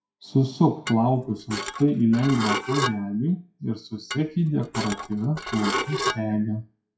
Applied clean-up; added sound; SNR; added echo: classical method WPE with log-MMSE.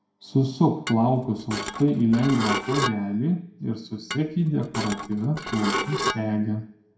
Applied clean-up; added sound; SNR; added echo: none; Dishes, pots, and pans / Glass; 7 dB; reverberation time 0.5 s.